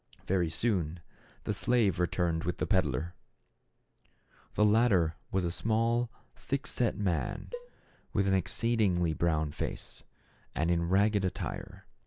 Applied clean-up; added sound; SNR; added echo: none; Cowbell; 16 dB; none.